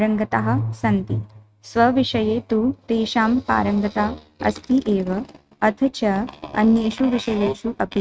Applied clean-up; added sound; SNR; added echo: neural mask model RNNoise.